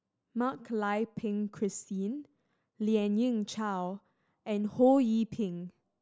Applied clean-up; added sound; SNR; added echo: none; none; none; none.